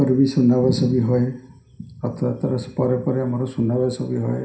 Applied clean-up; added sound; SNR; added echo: none; none; none; reverberation time 0.5 s.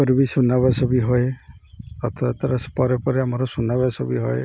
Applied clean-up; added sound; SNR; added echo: none; none; none; none.